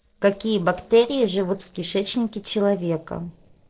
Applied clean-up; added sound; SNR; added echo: neural separator model SepFormer DNS4.